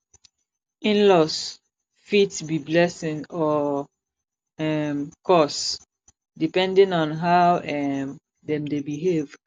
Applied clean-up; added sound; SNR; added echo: none; none; none; none.